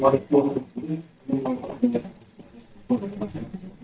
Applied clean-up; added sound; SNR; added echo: neural mask model DeepFilterNet 3.